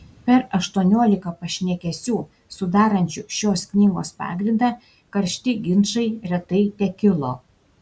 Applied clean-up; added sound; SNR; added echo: none; none; none; none.